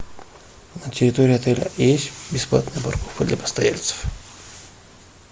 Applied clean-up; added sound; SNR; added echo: none; none; none; none.